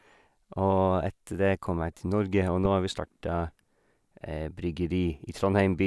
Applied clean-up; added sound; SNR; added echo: neural mask model DeepFilterNet 3.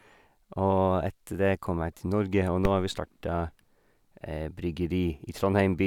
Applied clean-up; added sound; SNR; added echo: none; Fireworks; 16 dB; none.